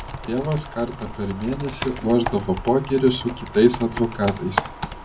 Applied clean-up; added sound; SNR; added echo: none; Computer keyboard; 9 dB; reverberation time 0.3 s.